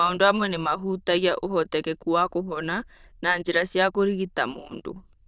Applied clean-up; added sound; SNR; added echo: neural diffusion model UNIVERSE++.